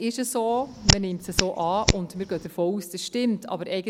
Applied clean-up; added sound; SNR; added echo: none; Hands; -1 dB; none.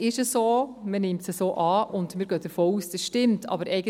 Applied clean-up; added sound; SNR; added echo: none; none; none; none.